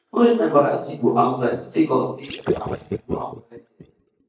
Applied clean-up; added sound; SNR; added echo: neural mask model DeepFilterNet 3.